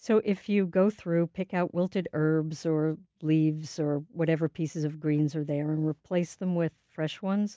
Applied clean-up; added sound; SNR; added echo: none; none; none; none.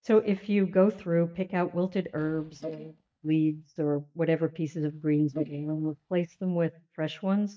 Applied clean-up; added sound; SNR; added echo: neural mask model DeepFilterNet 3.